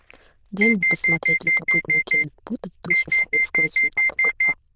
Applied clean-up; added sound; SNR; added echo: neural diffusion model UNIVERSE++.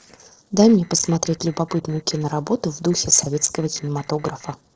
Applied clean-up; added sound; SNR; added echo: neural separator model SepFormer DNS4.